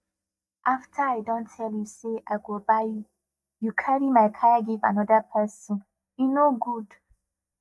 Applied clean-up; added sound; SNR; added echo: neural mask model DeepFilterNet 3.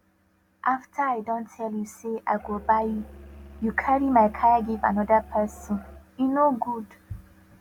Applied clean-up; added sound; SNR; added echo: none; Musical instrument; 19 dB; none.